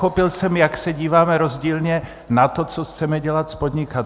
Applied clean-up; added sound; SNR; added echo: none; none; none; none.